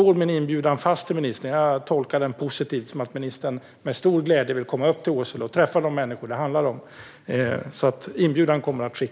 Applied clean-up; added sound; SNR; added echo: none; none; none; none.